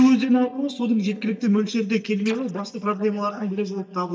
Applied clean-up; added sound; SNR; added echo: neural mask model DeepFilterNet 3.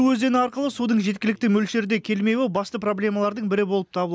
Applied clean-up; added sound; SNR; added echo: none; none; none; none.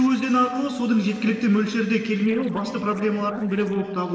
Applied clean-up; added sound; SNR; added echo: neural separator model SepFormer DNS4.